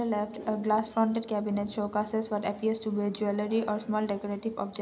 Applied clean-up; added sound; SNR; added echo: none; none; none; none.